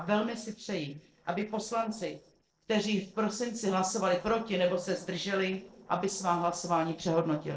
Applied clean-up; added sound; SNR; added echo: neural separator model SepFormer DNS4.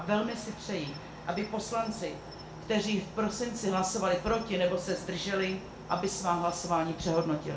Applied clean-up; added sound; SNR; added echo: none; Cricket; 13 dB; reverberation time 0.4 s.